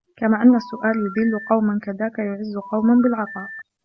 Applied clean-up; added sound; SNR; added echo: none; Telephone; 15 dB; none.